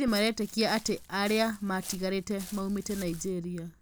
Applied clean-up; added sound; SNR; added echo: none; Walk, footsteps; 17 dB; none.